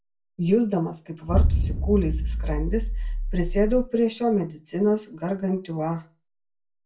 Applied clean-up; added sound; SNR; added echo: none; Explosion; -1 dB; reverberation time 0.2 s.